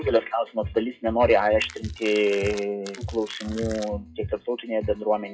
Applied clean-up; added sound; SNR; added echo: classical method WPE with log-MMSE.